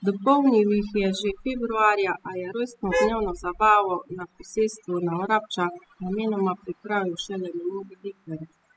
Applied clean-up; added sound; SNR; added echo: classical method spectral subtraction.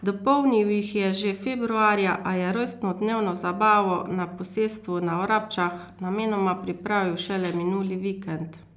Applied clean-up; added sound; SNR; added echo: none; none; none; none.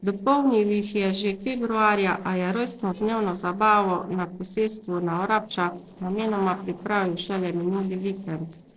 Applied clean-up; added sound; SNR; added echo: neural separator model SepFormer DNS4.